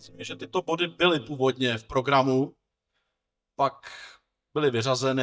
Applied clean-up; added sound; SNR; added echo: neural mask model DeepFilterNet 3.